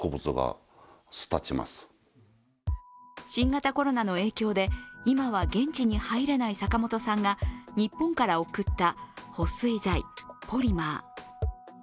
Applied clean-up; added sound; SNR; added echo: none; none; none; none.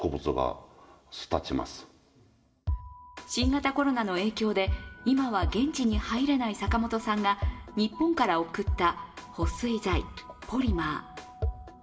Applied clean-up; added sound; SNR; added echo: none; none; none; reverberation time 1.0 s.